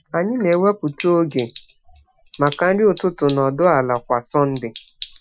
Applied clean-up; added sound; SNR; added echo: classical method Wiener filter.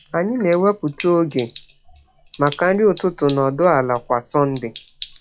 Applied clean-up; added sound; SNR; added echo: classical method log-MMSE.